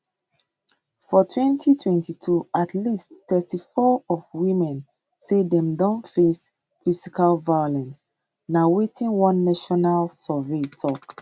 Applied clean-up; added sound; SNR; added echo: none; none; none; none.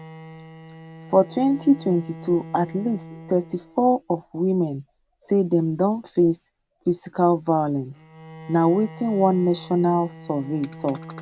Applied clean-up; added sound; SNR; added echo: none; Bowed string instrument; 19 dB; none.